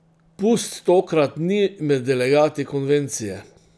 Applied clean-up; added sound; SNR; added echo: none; none; none; none.